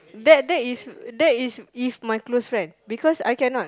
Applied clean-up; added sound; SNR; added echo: none; none; none; none.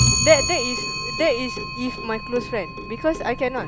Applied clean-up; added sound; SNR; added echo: none; Clock; 2 dB; none.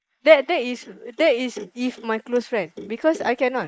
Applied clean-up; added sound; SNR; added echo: neural mask model Resemble Enhance denoiser.